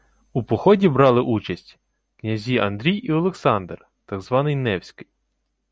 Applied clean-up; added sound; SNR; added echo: none; none; none; none.